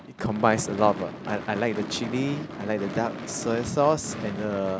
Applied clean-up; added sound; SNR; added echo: none; Gunshot, gunfire / Fireworks; 9 dB; none.